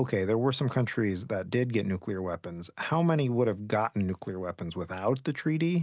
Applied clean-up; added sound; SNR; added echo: none; none; none; none.